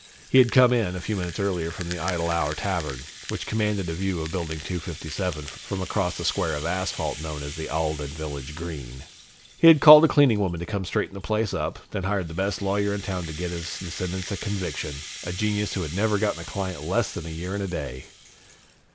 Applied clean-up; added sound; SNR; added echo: none; Rattle (instrument); 15 dB; none.